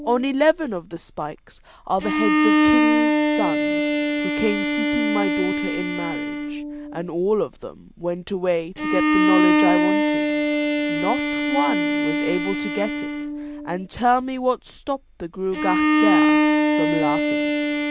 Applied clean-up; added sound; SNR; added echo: none; Bowed string instrument; -4 dB; none.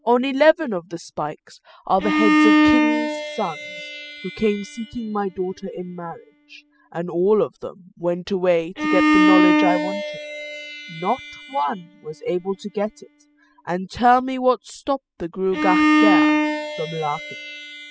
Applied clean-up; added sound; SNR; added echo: classical method spectral subtraction.